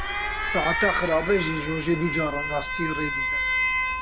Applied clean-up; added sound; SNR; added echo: none; Alarm; 0 dB; none.